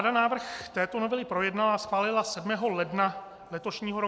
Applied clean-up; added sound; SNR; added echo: none; none; none; none.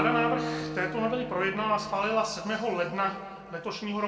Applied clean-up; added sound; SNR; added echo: none; Acoustic guitar; 8 dB; reverberation time 1.8 s.